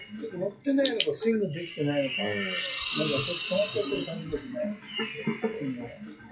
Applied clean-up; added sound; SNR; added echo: classical method WPE with log-MMSE.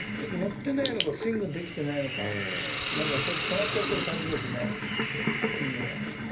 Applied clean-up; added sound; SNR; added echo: none; Hiss; 0 dB; reverberation time 0.3 s.